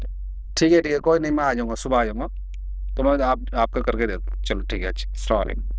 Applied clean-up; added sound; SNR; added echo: neural diffusion model UNIVERSE++.